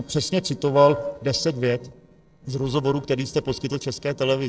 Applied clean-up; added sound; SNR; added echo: neural separator model SepFormer DNS4.